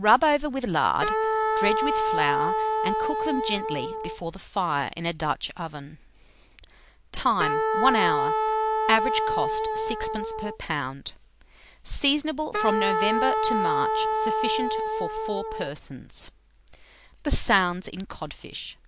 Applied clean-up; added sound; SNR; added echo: none; Wind instrument, woodwind instrument; -2 dB; none.